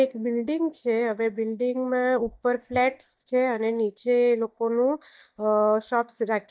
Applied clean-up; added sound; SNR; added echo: neural mask model DeepFilterNet 3.